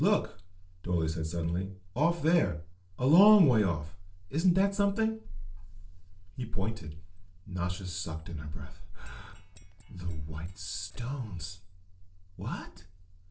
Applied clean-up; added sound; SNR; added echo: neural separator model SepFormer DNS4.